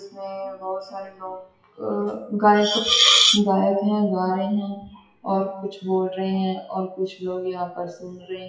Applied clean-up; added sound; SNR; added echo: classical method WPE with log-MMSE.